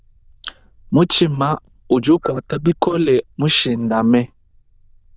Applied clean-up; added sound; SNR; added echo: neural diffusion model UNIVERSE++.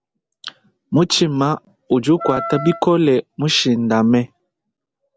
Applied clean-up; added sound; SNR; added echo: none; Wind instrument, woodwind instrument; 10 dB; none.